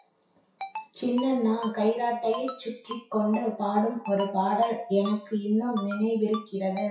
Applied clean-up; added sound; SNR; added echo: classical method WPE with log-MMSE.